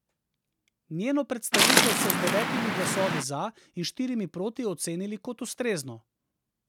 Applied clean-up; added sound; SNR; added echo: none; Waves, surf; -5 dB; none.